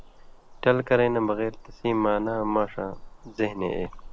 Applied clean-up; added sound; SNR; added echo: none; Bird vocalization, bird call, bird song; 16 dB; none.